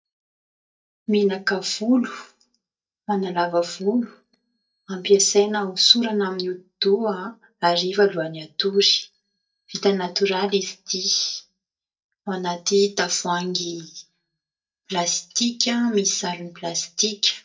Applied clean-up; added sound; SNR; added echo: neural mask model DeepFilterNet 3.